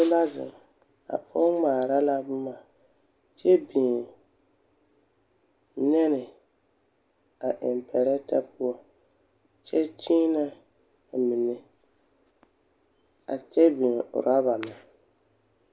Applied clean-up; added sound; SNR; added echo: none; none; none; none.